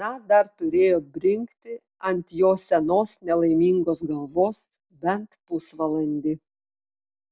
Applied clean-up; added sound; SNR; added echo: none; none; none; none.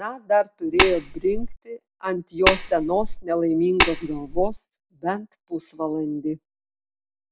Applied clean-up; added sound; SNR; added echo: none; Tap; -1 dB; none.